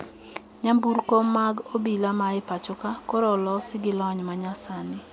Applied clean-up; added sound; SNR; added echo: none; none; none; none.